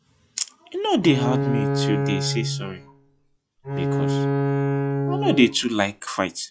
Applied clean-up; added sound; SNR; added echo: classical method log-MMSE.